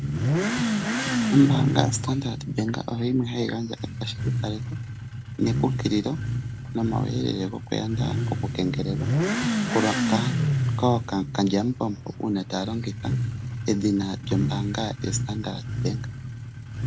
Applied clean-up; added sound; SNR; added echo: none; Motorcycle / Accelerating, revving, vroom; 1 dB; none.